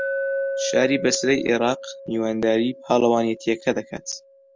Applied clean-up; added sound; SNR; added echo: none; Glass; 8 dB; none.